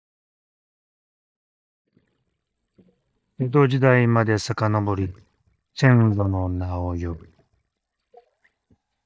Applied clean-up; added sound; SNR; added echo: neural mask model DeepFilterNet 3.